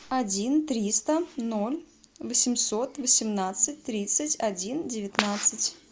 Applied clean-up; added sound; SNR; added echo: none; none; none; none.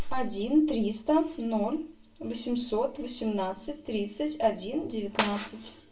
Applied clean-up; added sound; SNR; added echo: none; none; none; reverberation time 0.3 s.